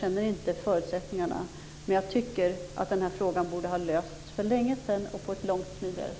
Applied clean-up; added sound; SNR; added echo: none; none; none; none.